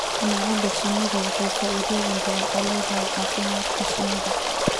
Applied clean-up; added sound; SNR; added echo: none; Stream; -3 dB; none.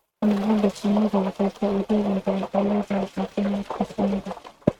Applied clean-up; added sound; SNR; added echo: neural mask model RNNoise.